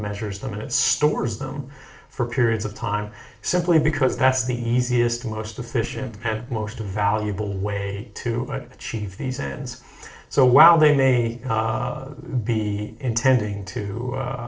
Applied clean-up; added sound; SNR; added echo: neural separator model SepFormer DNS4.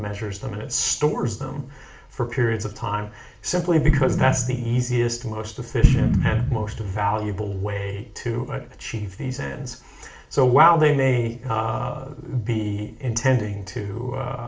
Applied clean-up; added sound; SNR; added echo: none; Explosion; -1 dB; reverberation time 0.4 s.